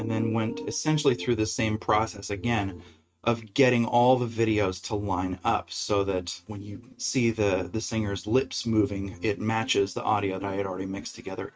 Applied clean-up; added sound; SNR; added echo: neural mask model RNNoise.